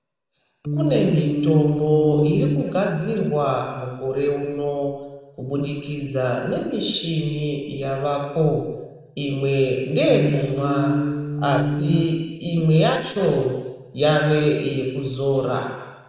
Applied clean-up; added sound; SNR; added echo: neural separator model SepFormer DNS4.